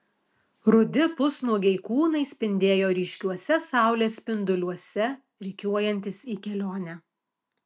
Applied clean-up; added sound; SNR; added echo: none; none; none; none.